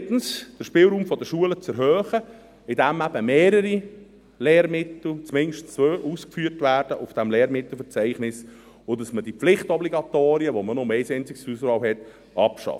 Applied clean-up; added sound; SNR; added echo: none; none; none; none.